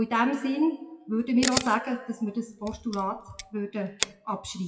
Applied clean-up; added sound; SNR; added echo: classical method WPE with log-MMSE.